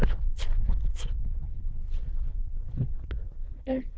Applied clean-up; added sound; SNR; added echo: neural diffusion model UNIVERSE++.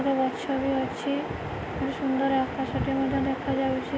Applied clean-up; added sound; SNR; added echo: none; none; none; none.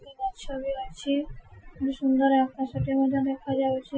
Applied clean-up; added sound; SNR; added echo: classical method Wiener filter.